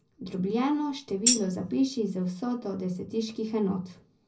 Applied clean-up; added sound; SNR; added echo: none; Tambourine; 0 dB; reverberation time 0.4 s.